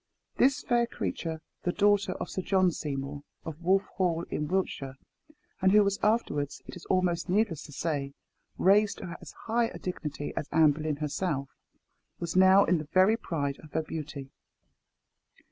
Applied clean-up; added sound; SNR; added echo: none; none; none; none.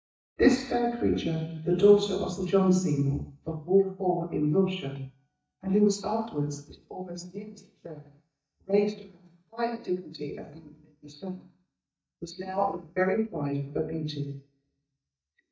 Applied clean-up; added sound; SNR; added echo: neural mask model DeepFilterNet 3.